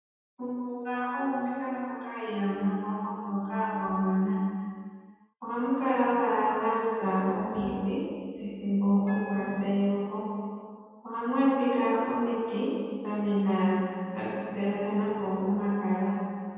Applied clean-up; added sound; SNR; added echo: none; Wind instrument, woodwind instrument; 18 dB; reverberation time 2.1 s.